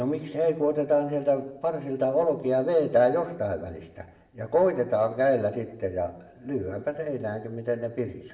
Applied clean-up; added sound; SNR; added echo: none; none; none; reverberation time 0.7 s.